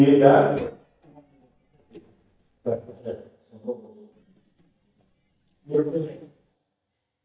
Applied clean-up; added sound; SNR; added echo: neural mask model DeepFilterNet 3.